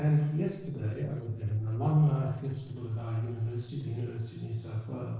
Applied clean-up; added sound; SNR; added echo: neural separator model SepFormer DNS4.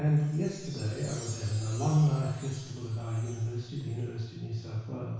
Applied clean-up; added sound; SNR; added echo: none; Chime; 19 dB; reverberation time 1.1 s.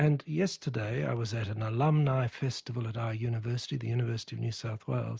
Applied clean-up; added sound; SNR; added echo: none; none; none; none.